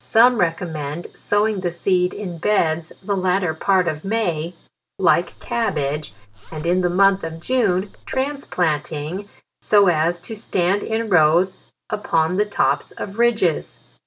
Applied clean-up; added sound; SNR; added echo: none; Zipper (clothing); 19 dB; none.